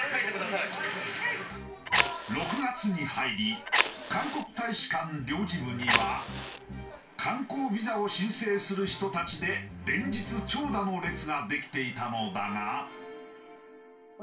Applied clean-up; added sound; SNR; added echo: none; Fire; -1 dB; reverberation time 0.3 s.